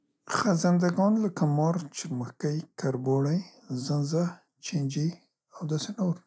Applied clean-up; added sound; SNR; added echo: none; none; none; none.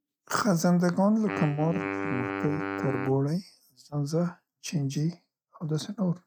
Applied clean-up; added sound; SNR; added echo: neural mask model RNNoise.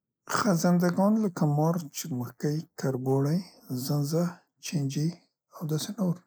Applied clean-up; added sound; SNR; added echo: neural mask model Resemble Enhance denoiser.